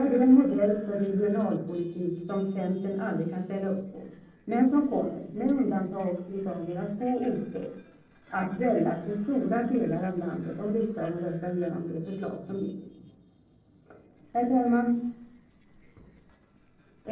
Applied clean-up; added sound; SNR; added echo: neural separator model SepFormer DNS4.